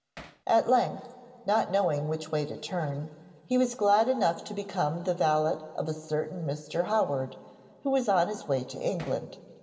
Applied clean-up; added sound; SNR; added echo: none; Hammer; 19 dB; reverberation time 1.8 s.